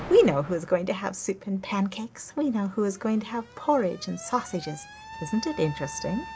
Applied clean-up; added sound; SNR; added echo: none; Alarm; 17 dB; none.